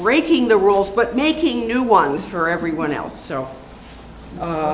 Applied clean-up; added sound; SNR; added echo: none; none; none; none.